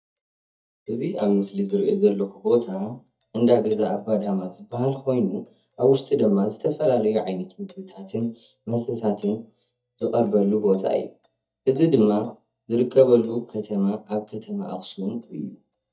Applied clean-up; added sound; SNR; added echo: neural mask model DeepFilterNet 3.